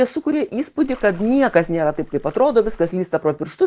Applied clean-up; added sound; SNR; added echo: none; Splash, splatter; 17 dB; none.